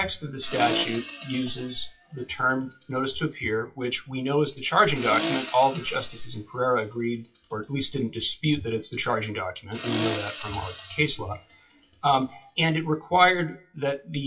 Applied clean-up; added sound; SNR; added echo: classical method WPE with log-MMSE.